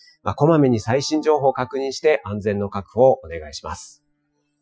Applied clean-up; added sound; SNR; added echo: classical method Wiener filter.